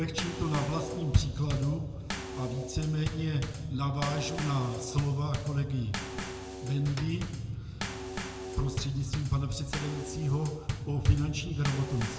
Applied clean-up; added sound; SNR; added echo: none; Bass drum / Snare drum / Drum kit; 5 dB; reverberation time 1.5 s.